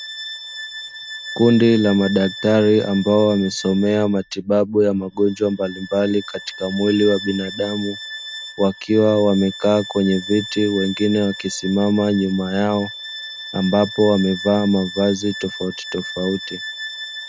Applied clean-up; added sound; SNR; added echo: none; Bowed string instrument; 13 dB; none.